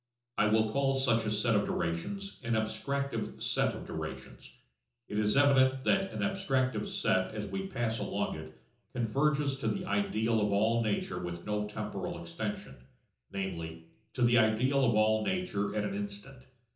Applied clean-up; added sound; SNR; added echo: none; none; none; reverberation time 0.6 s.